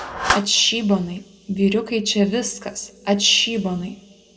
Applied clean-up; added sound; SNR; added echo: none; Clapping; 10 dB; reverberation time 2.3 s.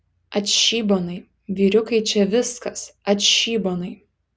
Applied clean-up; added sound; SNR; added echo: none; none; none; none.